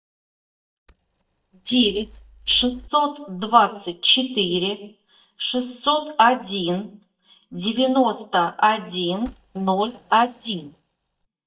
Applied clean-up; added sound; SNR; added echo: neural mask model DeepFilterNet 3.